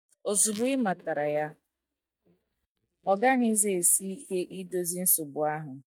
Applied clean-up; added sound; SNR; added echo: neural mask model DeepFilterNet 3.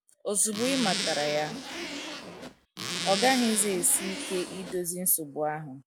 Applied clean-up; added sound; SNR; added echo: none; Zipper (clothing); 5 dB; none.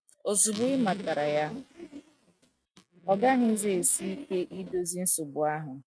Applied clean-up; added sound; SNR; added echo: neural mask model RNNoise.